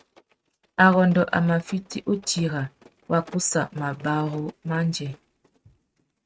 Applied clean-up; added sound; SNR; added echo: neural mask model RNNoise.